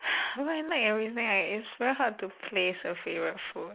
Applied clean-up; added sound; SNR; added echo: neural mask model Resemble Enhance denoiser.